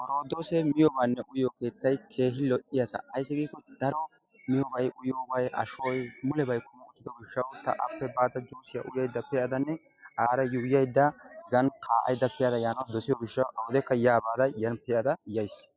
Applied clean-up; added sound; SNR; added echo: none; none; none; none.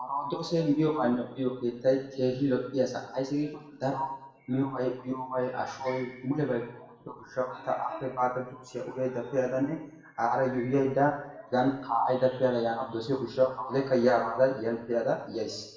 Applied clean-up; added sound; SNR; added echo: none; none; none; reverberation time 0.8 s.